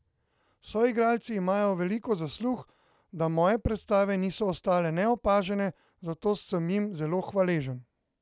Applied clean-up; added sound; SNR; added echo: none; none; none; none.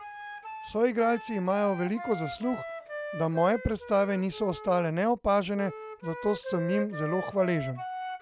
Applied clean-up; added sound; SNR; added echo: none; Wind instrument, woodwind instrument; 10 dB; none.